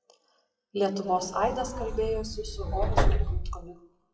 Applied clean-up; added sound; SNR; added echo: classical method WPE with log-MMSE.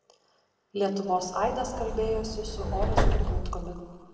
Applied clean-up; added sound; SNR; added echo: none; Subway, metro, underground; -3 dB; reverberation time 2.0 s.